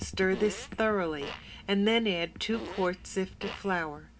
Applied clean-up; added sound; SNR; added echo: none; Fart; 13 dB; reverberation time 0.3 s.